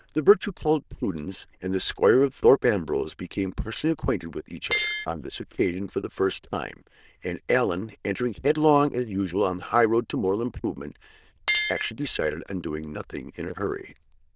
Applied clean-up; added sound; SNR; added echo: neural diffusion model UNIVERSE++.